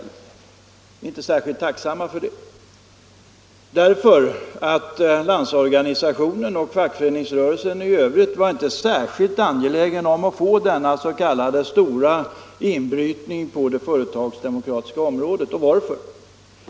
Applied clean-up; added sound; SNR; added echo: none; none; none; none.